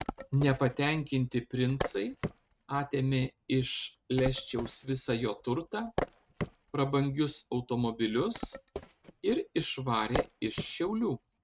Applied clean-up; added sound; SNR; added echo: neural mask model RNNoise.